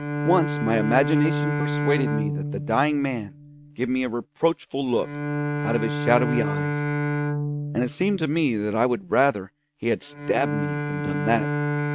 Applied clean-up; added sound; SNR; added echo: neural mask model RNNoise.